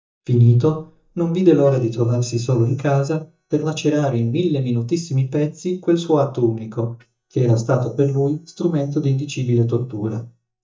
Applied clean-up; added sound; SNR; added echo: neural mask model DeepFilterNet 3.